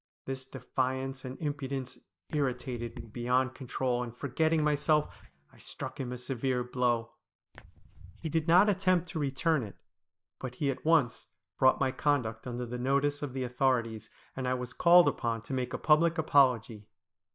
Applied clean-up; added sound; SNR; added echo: neural mask model DeepFilterNet 3.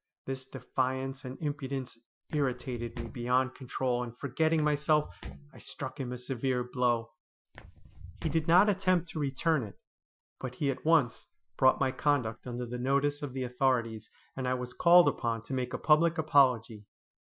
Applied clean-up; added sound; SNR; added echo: classical method Wiener filter.